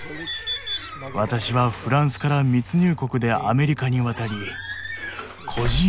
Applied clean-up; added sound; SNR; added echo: none; Squeak / Slam / Alarm / Wood; 9 dB; none.